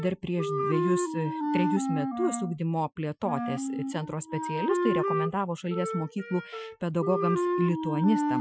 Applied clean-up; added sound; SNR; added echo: classical method Wiener filter.